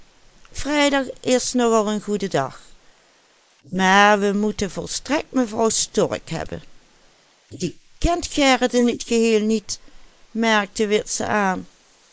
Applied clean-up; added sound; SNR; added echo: neural mask model Resemble Enhance denoiser.